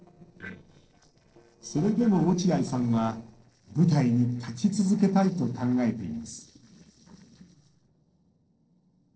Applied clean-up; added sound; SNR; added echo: neural separator model SepFormer DNS4.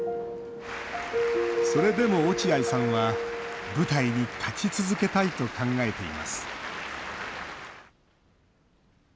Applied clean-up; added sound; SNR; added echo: none; none; none; none.